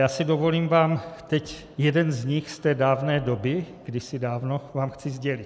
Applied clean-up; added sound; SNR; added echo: none; none; none; none.